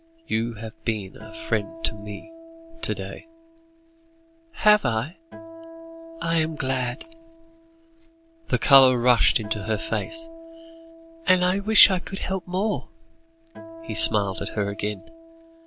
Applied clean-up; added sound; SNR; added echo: none; Acoustic guitar; 18 dB; none.